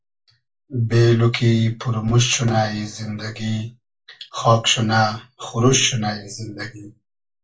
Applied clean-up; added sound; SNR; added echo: none; none; none; reverberation time 0.2 s.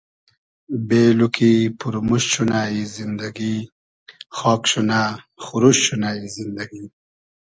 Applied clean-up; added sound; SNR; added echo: none; none; none; none.